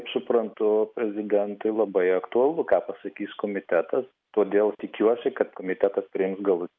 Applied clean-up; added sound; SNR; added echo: none; none; none; none.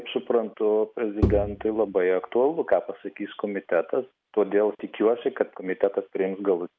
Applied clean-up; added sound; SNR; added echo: none; Bowed string instrument; 4 dB; none.